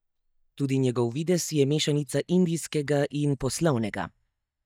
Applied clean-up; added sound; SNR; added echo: neural mask model DeepFilterNet 3.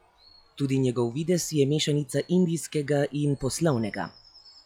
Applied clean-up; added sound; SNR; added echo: classical method log-MMSE.